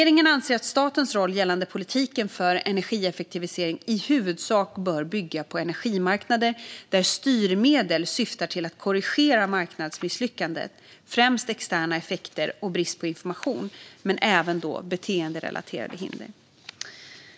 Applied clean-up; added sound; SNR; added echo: none; none; none; none.